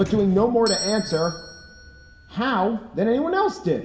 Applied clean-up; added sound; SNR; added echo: none; Doorbell; 13 dB; reverberation time 1.8 s.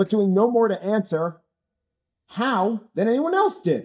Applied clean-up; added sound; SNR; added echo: neural mask model DeepFilterNet 3.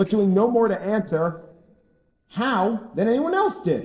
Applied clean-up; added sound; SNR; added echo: neural separator model SepFormer DNS4.